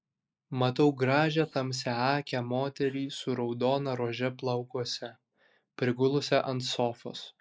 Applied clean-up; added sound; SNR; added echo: neural mask model Resemble Enhance denoiser.